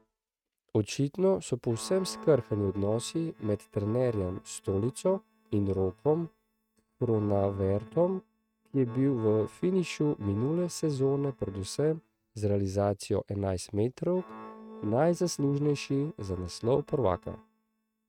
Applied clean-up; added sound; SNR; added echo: neural mask model RNNoise.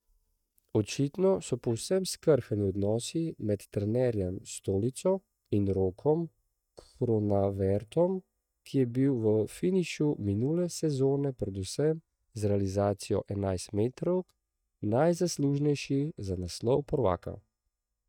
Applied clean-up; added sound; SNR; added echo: neural mask model DeepFilterNet 3.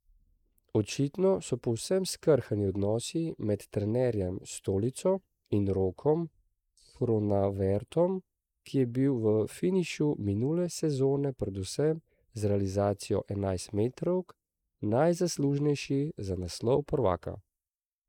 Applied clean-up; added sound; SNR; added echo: neural mask model Resemble Enhance denoiser.